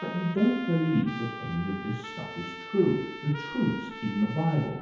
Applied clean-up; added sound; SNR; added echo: none; Trumpet; 12 dB; reverberation time 1.0 s.